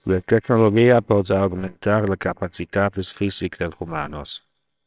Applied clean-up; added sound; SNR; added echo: neural separator model SepFormer WHAMR!.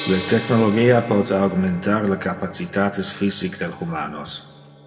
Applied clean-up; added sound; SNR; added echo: none; Gong; 15 dB; reverberation time 1.3 s.